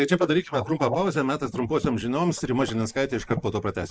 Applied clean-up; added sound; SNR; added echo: neural mask model Resemble Enhance denoiser.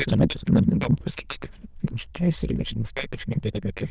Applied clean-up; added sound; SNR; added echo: neural diffusion model UNIVERSE++.